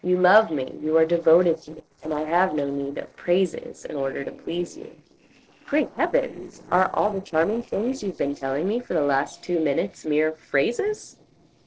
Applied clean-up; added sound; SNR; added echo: neural separator model SepFormer DNS4.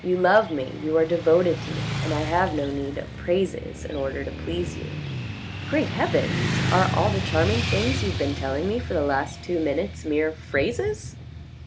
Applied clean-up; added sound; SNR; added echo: none; Motorcycle / Traffic noise, roadway noise; 5 dB; none.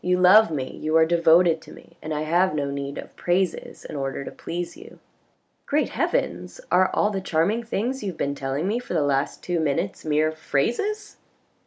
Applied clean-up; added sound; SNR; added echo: none; none; none; none.